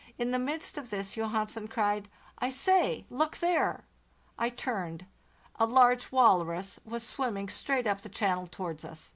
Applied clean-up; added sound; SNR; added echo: none; none; none; none.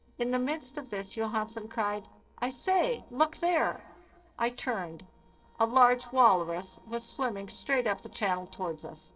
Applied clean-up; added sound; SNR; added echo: neural separator model SepFormer DNS4.